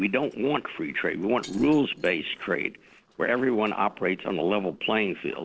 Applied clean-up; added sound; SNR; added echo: neural separator model SepFormer DNS4.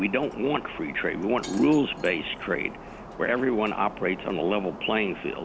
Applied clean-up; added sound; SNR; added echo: none; Shatter; 14 dB; none.